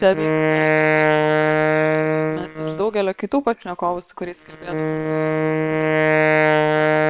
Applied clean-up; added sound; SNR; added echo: neural separator model SepFormer WHAM!.